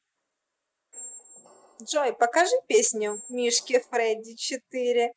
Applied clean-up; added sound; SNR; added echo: none; Squeak; 20 dB; none.